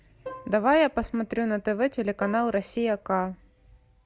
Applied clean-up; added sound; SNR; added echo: none; Plucked string instrument; 19 dB; none.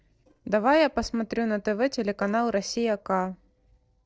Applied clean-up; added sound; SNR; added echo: neural separator model SepFormer DNS4.